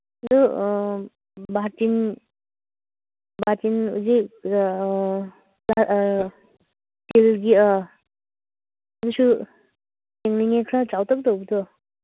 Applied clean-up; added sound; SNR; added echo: none; none; none; none.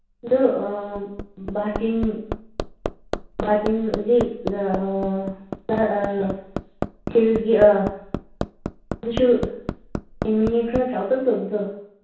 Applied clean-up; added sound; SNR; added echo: none; Hammer; 10 dB; reverberation time 0.6 s.